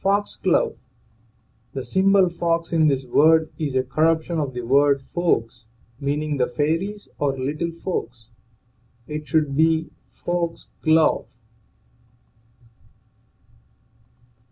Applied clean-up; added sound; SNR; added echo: none; none; none; none.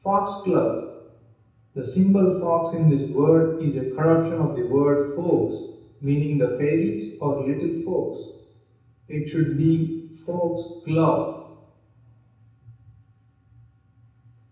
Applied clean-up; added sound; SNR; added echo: none; none; none; reverberation time 0.9 s.